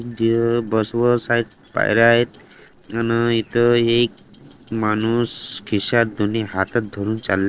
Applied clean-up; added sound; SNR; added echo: neural separator model SepFormer DNS4.